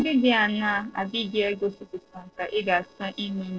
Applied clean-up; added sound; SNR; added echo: neural separator model SepFormer DNS4.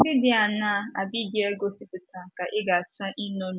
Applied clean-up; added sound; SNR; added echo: none; none; none; none.